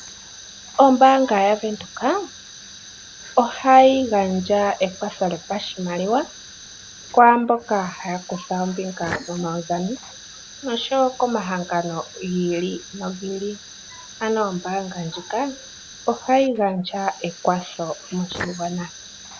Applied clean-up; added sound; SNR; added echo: none; Fire; 17 dB; none.